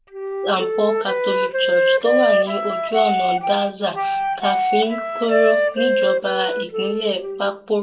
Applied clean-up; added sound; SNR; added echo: none; Wind instrument, woodwind instrument; -2 dB; reverberation time 0.2 s.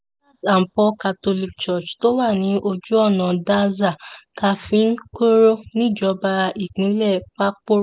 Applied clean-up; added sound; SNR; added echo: none; none; none; none.